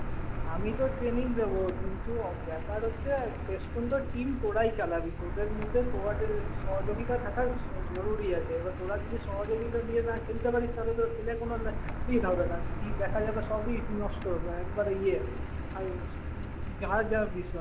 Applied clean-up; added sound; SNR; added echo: none; Car; 1 dB; none.